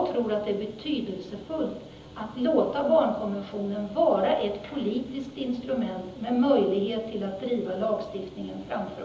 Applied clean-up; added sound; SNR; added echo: none; none; none; reverberation time 0.7 s.